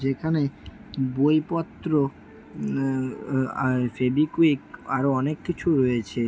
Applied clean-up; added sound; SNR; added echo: none; none; none; none.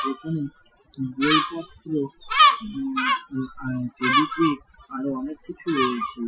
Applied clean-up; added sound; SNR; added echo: classical method Wiener filter.